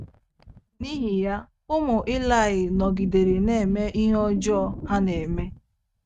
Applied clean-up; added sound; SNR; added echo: neural mask model RNNoise.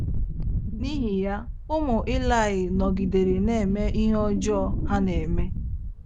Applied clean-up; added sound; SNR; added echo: none; Wind; 1 dB; none.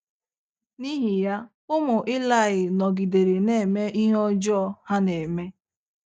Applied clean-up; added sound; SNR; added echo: none; none; none; none.